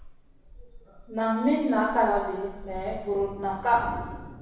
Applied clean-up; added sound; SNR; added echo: none; Thunder; 14 dB; reverberation time 1.0 s.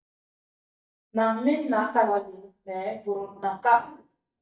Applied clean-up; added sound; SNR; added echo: neural mask model DeepFilterNet 3.